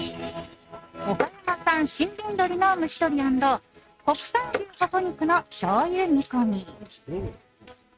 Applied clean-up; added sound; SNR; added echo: neural mask model RNNoise.